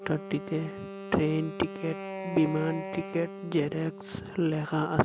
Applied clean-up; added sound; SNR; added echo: none; Wind instrument, woodwind instrument; 10 dB; none.